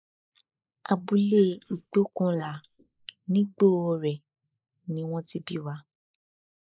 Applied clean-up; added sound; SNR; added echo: neural mask model Resemble Enhance denoiser.